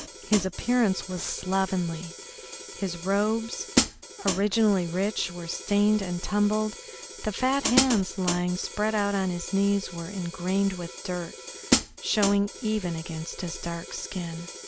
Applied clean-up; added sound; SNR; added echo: none; Hi-hat; 6 dB; none.